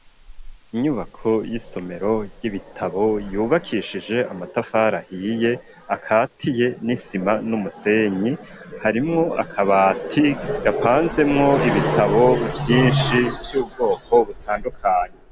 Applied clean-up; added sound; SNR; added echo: none; Rain; 20 dB; none.